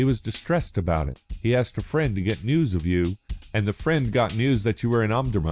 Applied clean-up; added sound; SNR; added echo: none; Drum / Drum kit; 17 dB; none.